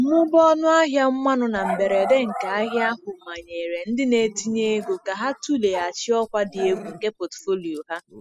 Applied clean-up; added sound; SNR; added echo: classical method spectral subtraction.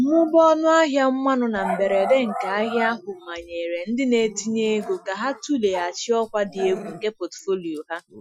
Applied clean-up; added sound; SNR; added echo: classical method Wiener filter.